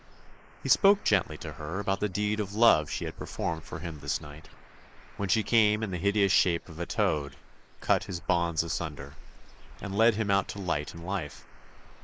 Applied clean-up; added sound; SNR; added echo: neural mask model Resemble Enhance denoiser.